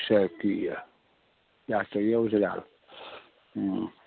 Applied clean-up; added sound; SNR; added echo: none; none; none; none.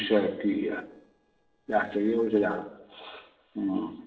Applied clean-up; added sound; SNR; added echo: neural separator model SepFormer DNS4.